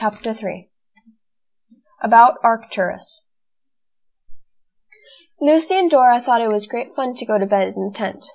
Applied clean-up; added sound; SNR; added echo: none; none; none; none.